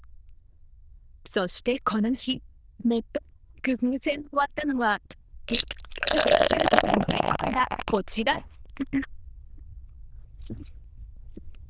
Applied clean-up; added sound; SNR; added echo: neural diffusion model UNIVERSE++.